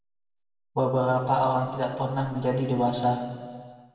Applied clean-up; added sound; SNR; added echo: none; none; none; reverberation time 1.7 s.